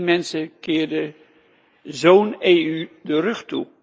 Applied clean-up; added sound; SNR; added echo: neural mask model Resemble Enhance denoiser.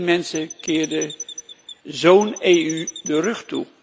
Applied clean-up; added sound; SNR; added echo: none; Chirp, tweet; 15 dB; none.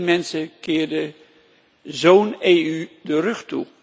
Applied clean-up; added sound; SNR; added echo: none; none; none; none.